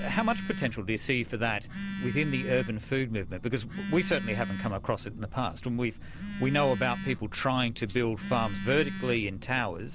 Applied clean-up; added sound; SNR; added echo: none; Telephone; 8 dB; none.